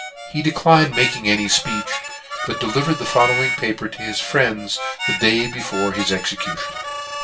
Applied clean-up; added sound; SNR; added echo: none; Harmonica; 6 dB; reverberation time 0.2 s.